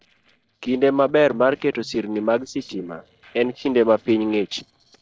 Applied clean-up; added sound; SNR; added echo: neural separator model SepFormer DNS4.